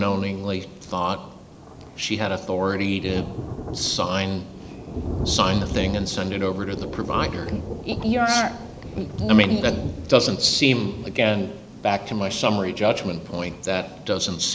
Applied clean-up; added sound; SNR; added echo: none; Thunder; 11 dB; none.